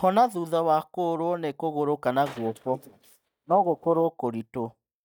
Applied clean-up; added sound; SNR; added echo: neural mask model DeepFilterNet 3.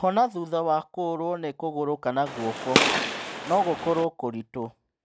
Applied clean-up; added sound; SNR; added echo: none; Gunshot, gunfire; 0 dB; none.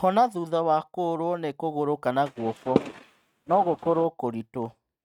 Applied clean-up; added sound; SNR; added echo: neural mask model RNNoise.